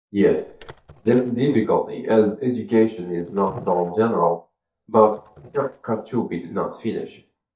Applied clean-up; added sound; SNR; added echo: neural mask model DeepFilterNet 3.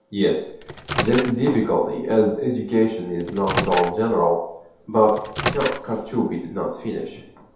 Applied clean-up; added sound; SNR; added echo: none; Microwave oven; 7 dB; reverberation time 0.8 s.